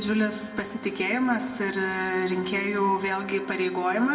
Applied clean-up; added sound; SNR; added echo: none; Organ; 15 dB; reverberation time 1.1 s.